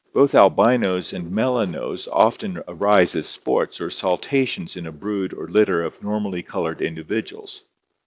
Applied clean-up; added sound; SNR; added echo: none; none; none; none.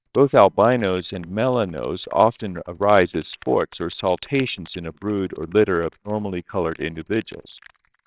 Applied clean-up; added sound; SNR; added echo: neural separator model SepFormer WHAMR!.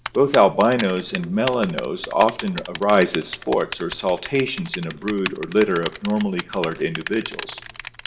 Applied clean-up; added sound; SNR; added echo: none; Typing; 12 dB; reverberation time 0.5 s.